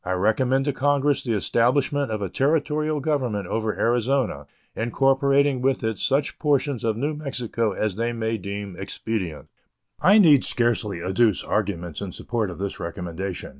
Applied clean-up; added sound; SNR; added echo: none; none; none; none.